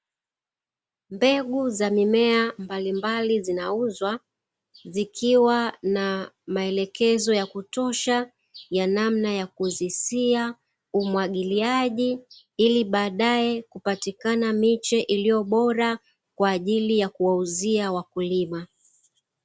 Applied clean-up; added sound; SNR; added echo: none; none; none; none.